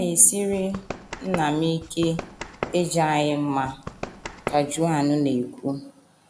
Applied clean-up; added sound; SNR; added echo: none; Run; 12 dB; none.